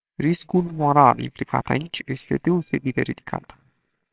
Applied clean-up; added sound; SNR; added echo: neural separator model SepFormer WHAMR!.